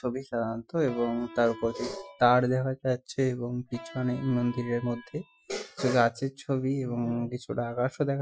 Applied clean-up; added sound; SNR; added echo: classical method Wiener filter.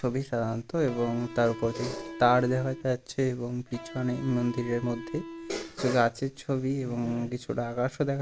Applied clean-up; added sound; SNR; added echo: none; Electric guitar; 13 dB; none.